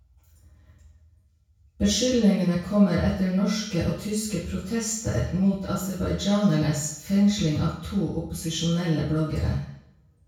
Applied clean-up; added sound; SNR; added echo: none; none; none; reverberation time 0.6 s.